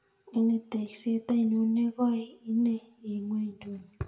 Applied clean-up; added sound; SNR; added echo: none; none; none; reverberation time 0.6 s.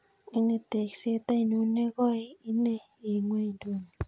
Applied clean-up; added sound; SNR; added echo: none; none; none; none.